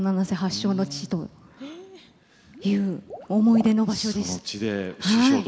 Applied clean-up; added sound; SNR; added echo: none; Water / Liquid; 20 dB; none.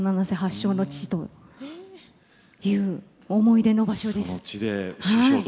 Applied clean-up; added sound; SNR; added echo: none; none; none; none.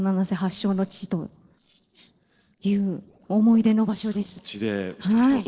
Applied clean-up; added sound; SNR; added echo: neural separator model SepFormer DNS4.